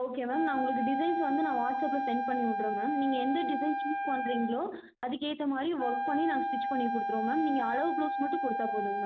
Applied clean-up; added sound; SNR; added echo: none; Wind instrument, woodwind instrument; 1 dB; none.